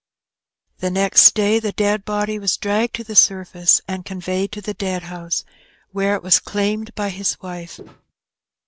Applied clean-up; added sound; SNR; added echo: none; Walk, footsteps; 19 dB; none.